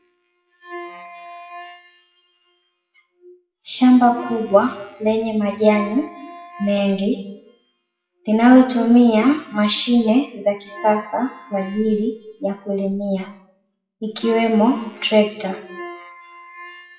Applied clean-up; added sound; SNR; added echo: classical method WPE with log-MMSE.